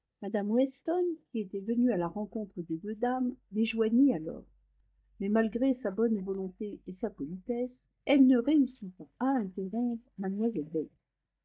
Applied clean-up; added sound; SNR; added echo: neural mask model DeepFilterNet 3.